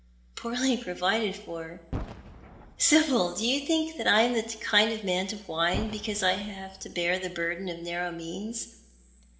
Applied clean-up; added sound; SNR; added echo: none; Boom; 15 dB; reverberation time 0.9 s.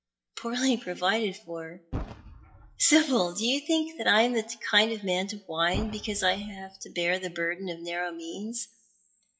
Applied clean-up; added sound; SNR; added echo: classical method WPE with log-MMSE.